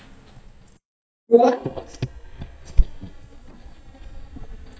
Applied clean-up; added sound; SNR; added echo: neural mask model DeepFilterNet 3.